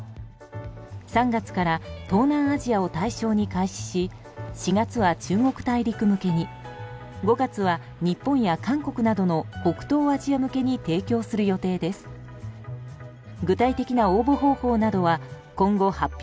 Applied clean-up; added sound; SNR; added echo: none; none; none; none.